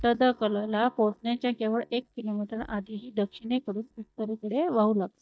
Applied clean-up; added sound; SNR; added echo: neural mask model DeepFilterNet 3.